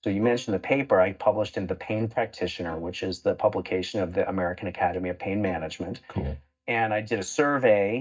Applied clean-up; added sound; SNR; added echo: neural mask model DeepFilterNet 3.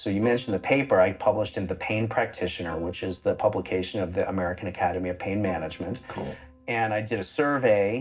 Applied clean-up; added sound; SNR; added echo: neural separator model SepFormer DNS4.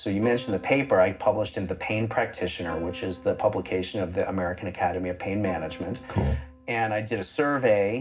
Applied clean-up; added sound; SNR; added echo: none; Plucked string instrument; 19 dB; reverberation time 0.4 s.